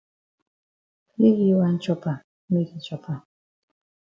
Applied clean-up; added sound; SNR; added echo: none; none; none; none.